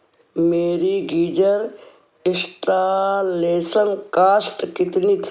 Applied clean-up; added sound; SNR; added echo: none; none; none; none.